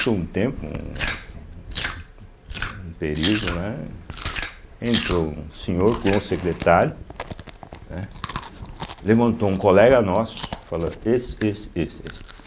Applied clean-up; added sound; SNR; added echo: none; Chewing, mastication; 9 dB; none.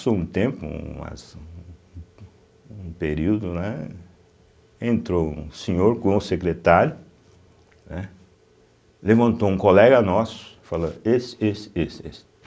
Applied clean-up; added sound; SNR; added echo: none; none; none; none.